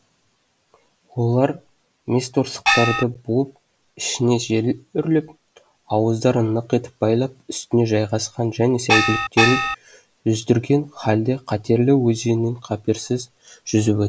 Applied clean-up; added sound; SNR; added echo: none; Gong; -3 dB; none.